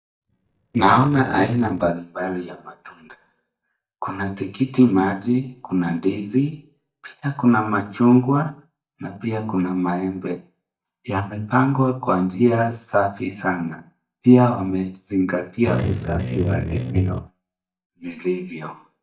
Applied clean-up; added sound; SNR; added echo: neural mask model DeepFilterNet 3.